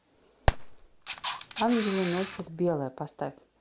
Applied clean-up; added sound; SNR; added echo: none; Camera + Fireworks; -1 dB; none.